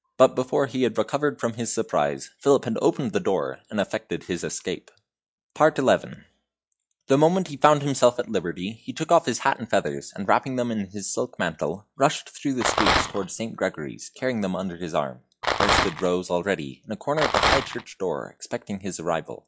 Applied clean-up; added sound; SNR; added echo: classical method log-MMSE.